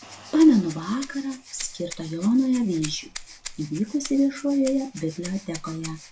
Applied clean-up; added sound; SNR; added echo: none; Rattle (instrument); 16 dB; none.